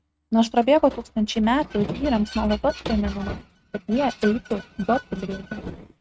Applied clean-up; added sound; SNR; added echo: neural mask model RNNoise.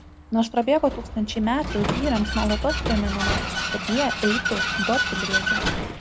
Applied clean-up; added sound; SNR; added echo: none; Vehicle; 1 dB; none.